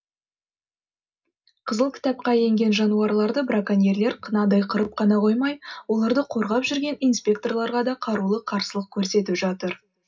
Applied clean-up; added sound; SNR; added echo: none; none; none; reverberation time 0.4 s.